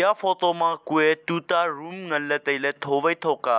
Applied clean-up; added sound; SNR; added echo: none; none; none; none.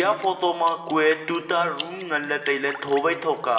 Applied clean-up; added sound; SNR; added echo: none; Drip; 18 dB; reverberation time 1.2 s.